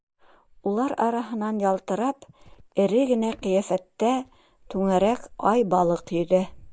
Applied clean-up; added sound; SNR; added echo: neural mask model DeepFilterNet 3.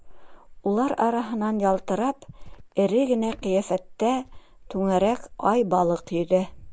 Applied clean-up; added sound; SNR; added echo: none; Cricket; 19 dB; none.